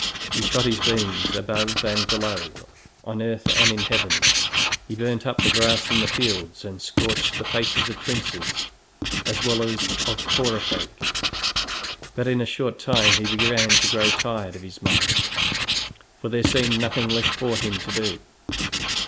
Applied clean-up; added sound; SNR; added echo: none; Writing; -3 dB; none.